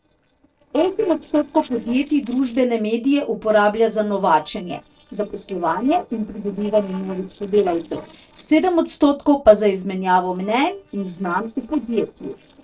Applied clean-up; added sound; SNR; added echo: neural separator model SepFormer DNS4.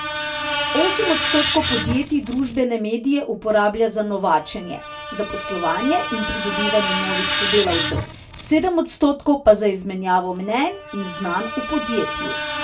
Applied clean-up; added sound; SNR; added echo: none; Screech; 3 dB; reverberation time 0.2 s.